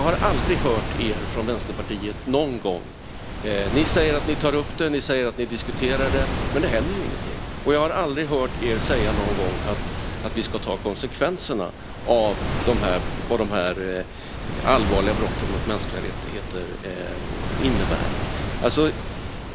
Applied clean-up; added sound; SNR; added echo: none; Waves, surf; 2 dB; none.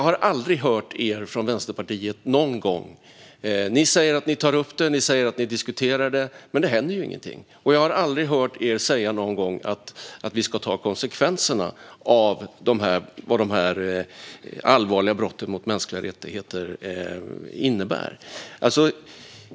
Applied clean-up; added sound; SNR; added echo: none; none; none; none.